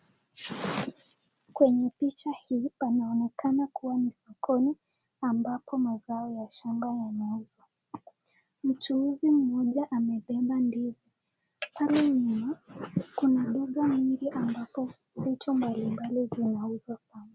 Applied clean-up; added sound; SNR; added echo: none; none; none; none.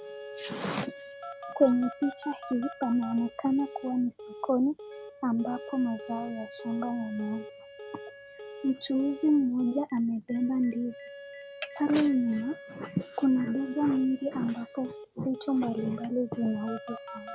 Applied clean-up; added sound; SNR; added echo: none; Telephone + Wind instrument, woodwind instrument; 15 dB; none.